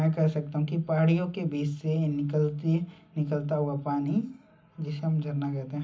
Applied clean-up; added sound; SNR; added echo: none; none; none; reverberation time 0.4 s.